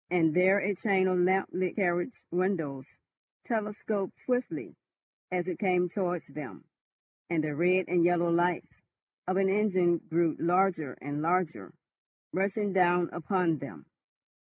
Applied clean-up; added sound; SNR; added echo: none; none; none; none.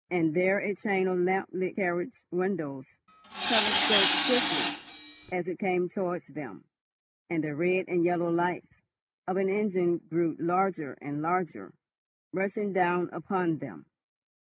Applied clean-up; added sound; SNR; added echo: none; Tools; -1 dB; none.